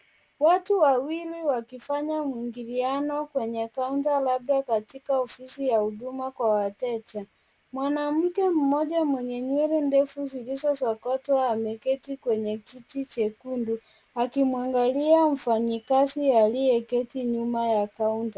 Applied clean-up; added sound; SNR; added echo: none; none; none; none.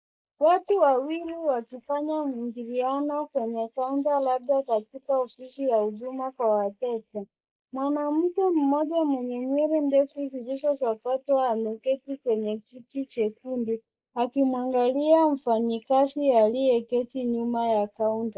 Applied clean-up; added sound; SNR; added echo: neural mask model Resemble Enhance denoiser.